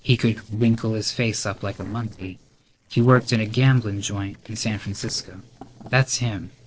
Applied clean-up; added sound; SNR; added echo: neural separator model SepFormer DNS4.